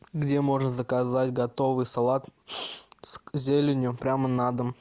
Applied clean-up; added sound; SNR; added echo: none; none; none; none.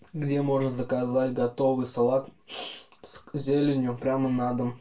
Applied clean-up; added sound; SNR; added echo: none; none; none; reverberation time 0.2 s.